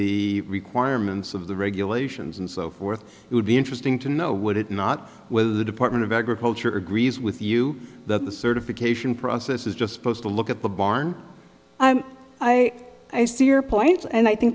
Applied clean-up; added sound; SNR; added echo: none; none; none; none.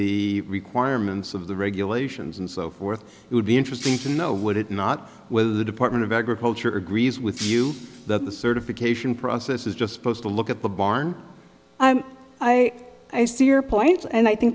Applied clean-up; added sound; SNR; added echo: none; Shatter; 15 dB; none.